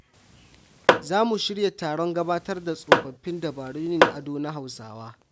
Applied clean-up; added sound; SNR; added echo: none; Tap / Hammer; -4 dB; none.